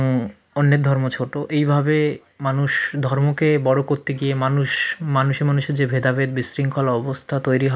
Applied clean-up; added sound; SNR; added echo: none; none; none; none.